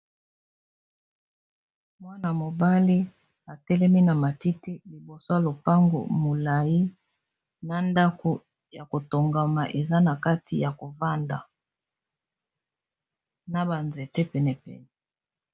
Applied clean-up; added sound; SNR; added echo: none; none; none; none.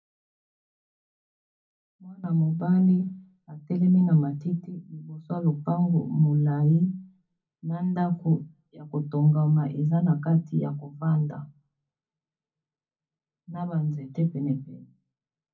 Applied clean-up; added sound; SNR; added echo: none; none; none; reverberation time 0.4 s.